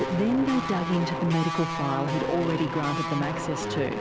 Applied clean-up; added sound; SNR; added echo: none; Guitar; 3 dB; none.